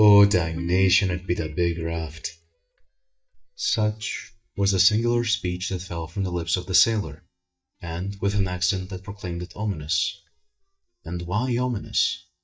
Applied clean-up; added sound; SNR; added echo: neural mask model DeepFilterNet 3.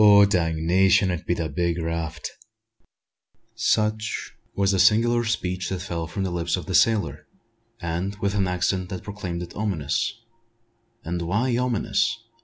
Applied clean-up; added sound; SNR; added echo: none; none; none; none.